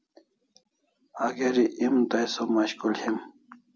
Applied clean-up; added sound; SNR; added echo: none; none; none; none.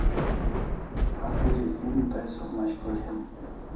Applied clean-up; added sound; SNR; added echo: none; Thunder / Rain; -4 dB; reverberation time 0.7 s.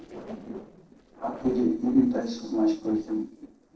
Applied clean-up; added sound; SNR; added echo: neural separator model SepFormer DNS4.